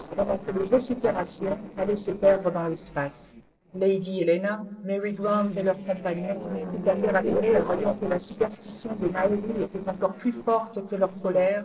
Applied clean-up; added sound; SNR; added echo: neural separator model SepFormer DNS4.